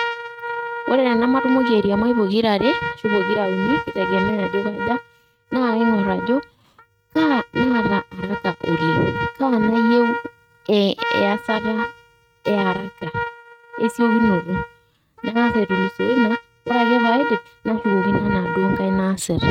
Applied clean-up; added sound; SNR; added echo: neural mask model RNNoise.